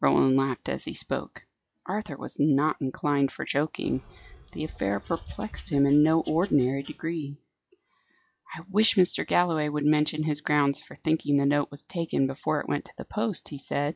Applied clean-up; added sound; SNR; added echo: classical method log-MMSE.